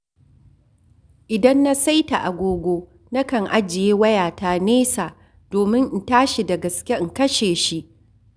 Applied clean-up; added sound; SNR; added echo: none; none; none; none.